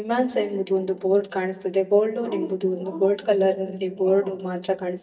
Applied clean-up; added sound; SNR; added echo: neural mask model DeepFilterNet 3.